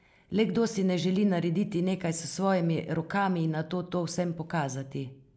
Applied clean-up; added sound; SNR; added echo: none; none; none; none.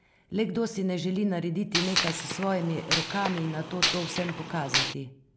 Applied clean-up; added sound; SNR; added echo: none; Gunshot, gunfire; 0 dB; none.